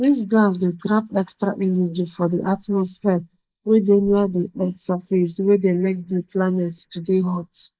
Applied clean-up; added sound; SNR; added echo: neural mask model Resemble Enhance denoiser.